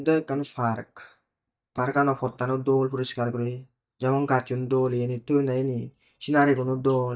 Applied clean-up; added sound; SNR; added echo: neural mask model DeepFilterNet 3.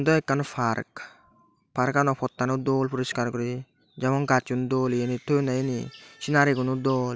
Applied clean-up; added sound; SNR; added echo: none; none; none; none.